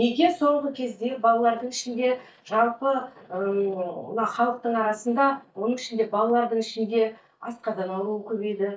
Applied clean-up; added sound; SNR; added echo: neural mask model DeepFilterNet 3.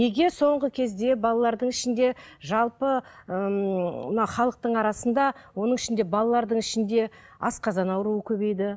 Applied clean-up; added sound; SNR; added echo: none; none; none; none.